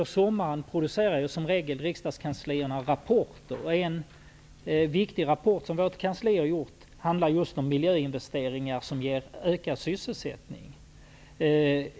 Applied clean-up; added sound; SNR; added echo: none; none; none; none.